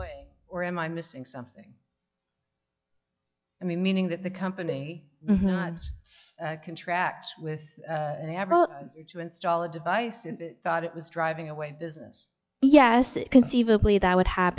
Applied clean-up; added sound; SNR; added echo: classical method log-MMSE.